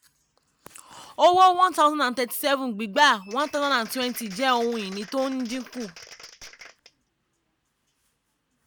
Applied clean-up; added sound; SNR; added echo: none; Applause; 19 dB; none.